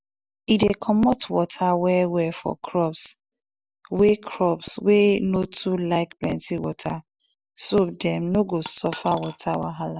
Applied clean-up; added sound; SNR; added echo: none; Coin (dropping); 16 dB; none.